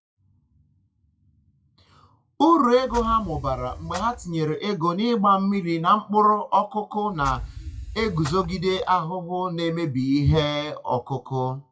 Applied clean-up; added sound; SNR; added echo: classical method WPE with log-MMSE.